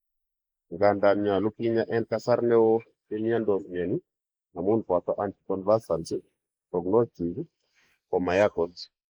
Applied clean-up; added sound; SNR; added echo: neural mask model Resemble Enhance denoiser.